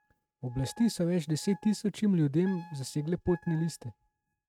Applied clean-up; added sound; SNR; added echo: neural mask model RNNoise.